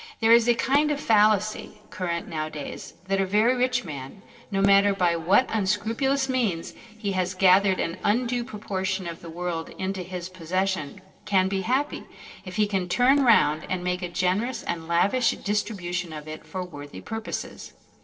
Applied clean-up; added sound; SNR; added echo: neural separator model SepFormer DNS4.